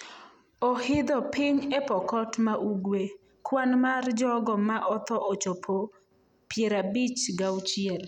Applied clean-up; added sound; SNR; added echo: none; none; none; none.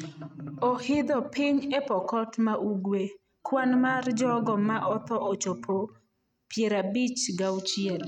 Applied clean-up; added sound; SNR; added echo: neural mask model RNNoise.